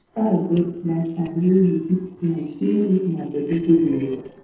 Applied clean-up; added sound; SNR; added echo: neural separator model SepFormer DNS4.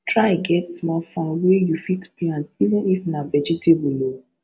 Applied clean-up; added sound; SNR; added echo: none; none; none; none.